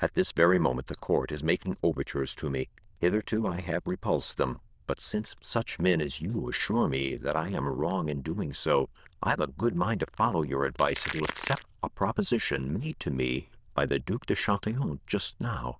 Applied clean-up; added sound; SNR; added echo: neural diffusion model UNIVERSE++.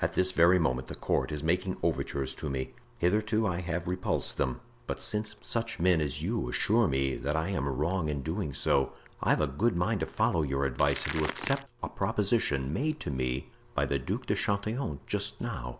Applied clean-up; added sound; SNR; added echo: none; Crackle; 8 dB; none.